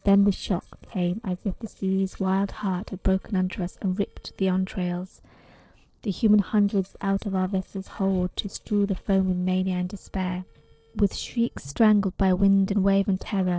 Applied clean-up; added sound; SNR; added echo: neural separator model SepFormer DNS4.